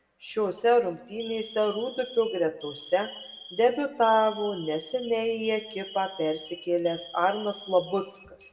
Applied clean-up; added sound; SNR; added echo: none; Alarm; 17 dB; reverberation time 0.8 s.